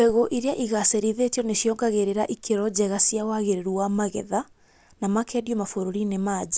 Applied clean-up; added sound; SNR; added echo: none; none; none; none.